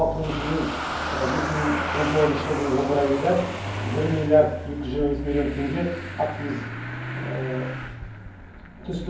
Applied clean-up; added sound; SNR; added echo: none; Engine starting / Motor vehicle (road); 5 dB; reverberation time 0.9 s.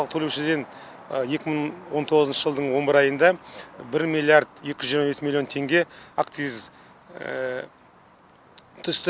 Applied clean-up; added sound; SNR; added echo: none; none; none; none.